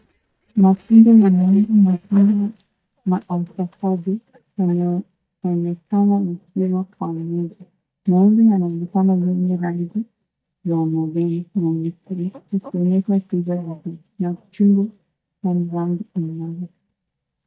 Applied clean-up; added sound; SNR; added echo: neural mask model DeepFilterNet 3.